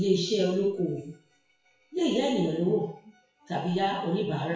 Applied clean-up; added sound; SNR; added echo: classical method WPE with log-MMSE.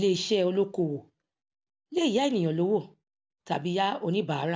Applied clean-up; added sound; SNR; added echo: none; none; none; none.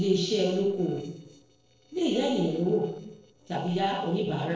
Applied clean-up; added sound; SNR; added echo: neural separator model SepFormer DNS4.